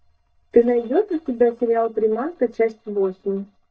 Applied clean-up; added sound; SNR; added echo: neural mask model DeepFilterNet 3.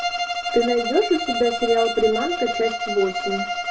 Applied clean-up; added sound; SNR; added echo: none; Bowed string instrument; 3 dB; reverberation time 0.2 s.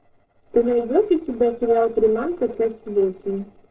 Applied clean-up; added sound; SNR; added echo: neural separator model SepFormer DNS4.